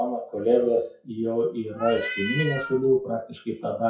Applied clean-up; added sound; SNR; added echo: classical method WPE with log-MMSE.